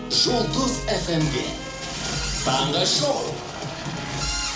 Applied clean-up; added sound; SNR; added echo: none; Wind instrument, woodwind instrument; 17 dB; reverberation time 0.4 s.